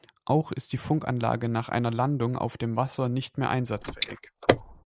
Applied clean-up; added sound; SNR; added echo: neural mask model Resemble Enhance denoiser.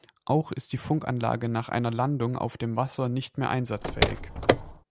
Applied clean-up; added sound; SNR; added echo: none; Car; -2 dB; none.